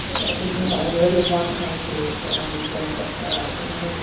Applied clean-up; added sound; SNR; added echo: none; Bird; 2 dB; reverberation time 0.7 s.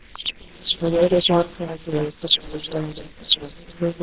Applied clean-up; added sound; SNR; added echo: neural separator model SepFormer WHAMR!.